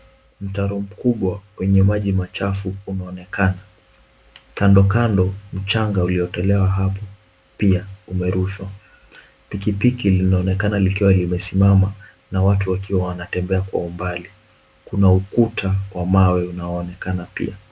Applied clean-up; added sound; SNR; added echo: none; none; none; none.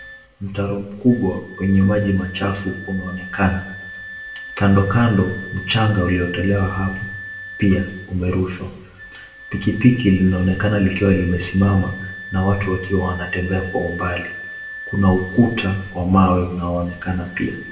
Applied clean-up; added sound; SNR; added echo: none; Wind instrument, woodwind instrument; 15 dB; reverberation time 0.6 s.